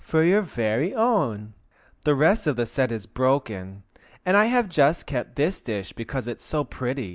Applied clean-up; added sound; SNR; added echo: none; none; none; none.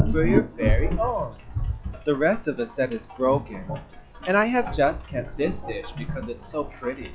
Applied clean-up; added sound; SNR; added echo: classical method log-MMSE.